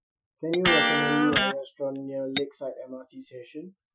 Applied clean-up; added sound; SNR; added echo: classical method Wiener filter.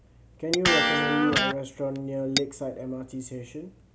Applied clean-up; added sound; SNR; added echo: none; Tap / Glass + Electric guitar; -1 dB; none.